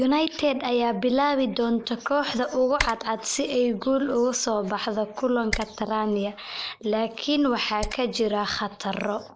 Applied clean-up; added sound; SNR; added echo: neural mask model Resemble Enhance denoiser.